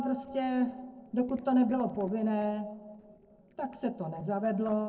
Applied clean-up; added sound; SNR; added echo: neural separator model SepFormer DNS4.